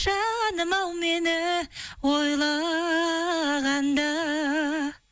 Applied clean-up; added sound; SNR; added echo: none; none; none; none.